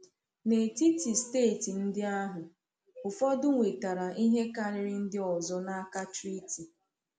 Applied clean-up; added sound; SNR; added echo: none; none; none; none.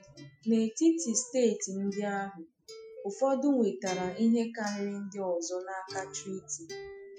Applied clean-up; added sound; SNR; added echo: classical method Wiener filter.